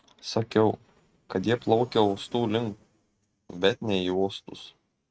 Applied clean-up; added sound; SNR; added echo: neural mask model RNNoise.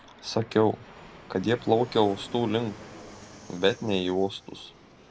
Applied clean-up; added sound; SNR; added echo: none; Fixed-wing aircraft, airplane; 19 dB; none.